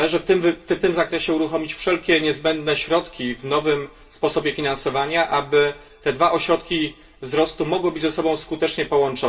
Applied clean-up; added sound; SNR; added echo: none; none; none; reverberation time 0.2 s.